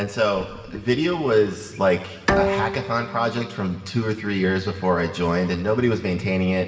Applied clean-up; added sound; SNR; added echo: none; Bowed string instrument; 7 dB; reverberation time 1.8 s.